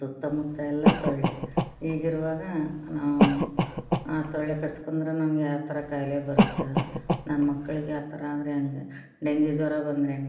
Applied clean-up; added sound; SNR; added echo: none; Cough; -1 dB; reverberation time 0.8 s.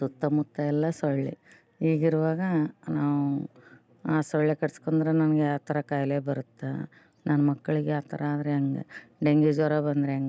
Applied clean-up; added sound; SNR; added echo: none; none; none; none.